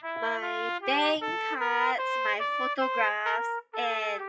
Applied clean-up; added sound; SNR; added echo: classical method WPE with log-MMSE.